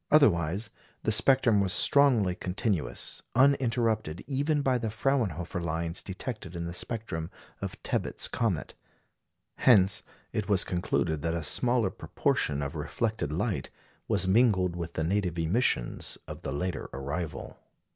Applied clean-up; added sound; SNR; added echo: none; none; none; none.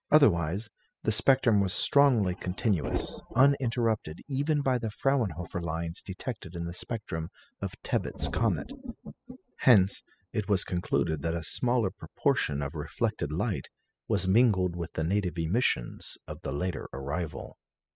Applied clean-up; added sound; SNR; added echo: classical method spectral subtraction.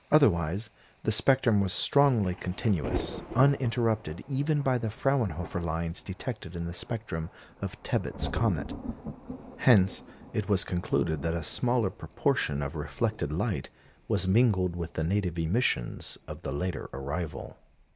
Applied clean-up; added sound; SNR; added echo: none; Thunder; 14 dB; none.